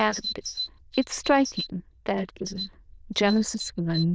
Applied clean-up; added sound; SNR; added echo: neural diffusion model UNIVERSE++.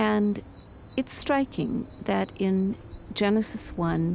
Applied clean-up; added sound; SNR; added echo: none; Bird vocalization, bird call, bird song; 11 dB; none.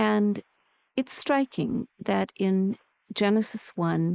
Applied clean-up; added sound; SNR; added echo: neural mask model Resemble Enhance denoiser.